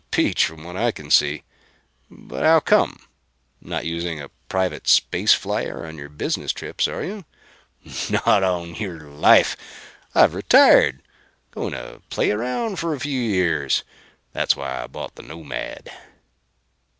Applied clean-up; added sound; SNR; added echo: none; none; none; none.